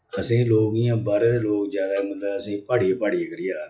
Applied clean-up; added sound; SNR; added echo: classical method log-MMSE.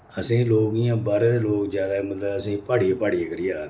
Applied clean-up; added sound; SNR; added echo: none; none; none; none.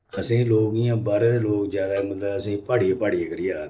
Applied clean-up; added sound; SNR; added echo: neural separator model SepFormer DNS4.